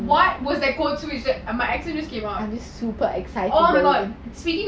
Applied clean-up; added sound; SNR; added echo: none; none; none; none.